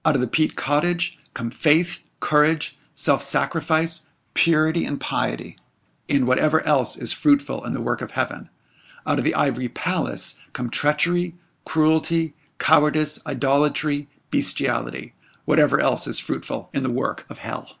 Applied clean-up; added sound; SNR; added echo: none; none; none; none.